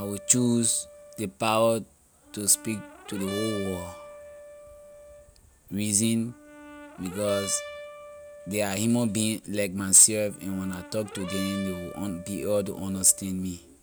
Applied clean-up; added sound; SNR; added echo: none; Brass instrument; 16 dB; none.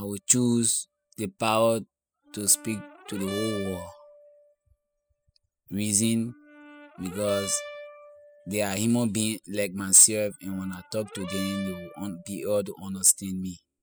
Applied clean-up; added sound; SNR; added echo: classical method spectral subtraction.